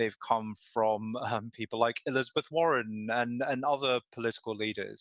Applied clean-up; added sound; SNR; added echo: none; none; none; none.